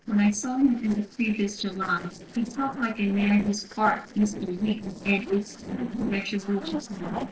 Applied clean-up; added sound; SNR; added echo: neural separator model SepFormer DNS4.